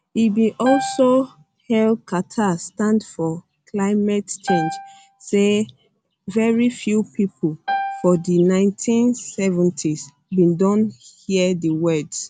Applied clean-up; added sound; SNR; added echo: none; Piano; 9 dB; none.